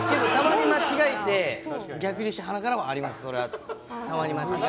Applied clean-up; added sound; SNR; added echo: none; Guitar; 14 dB; none.